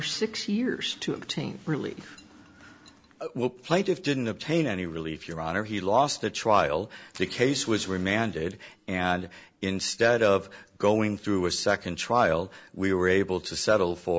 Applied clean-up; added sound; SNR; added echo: none; none; none; none.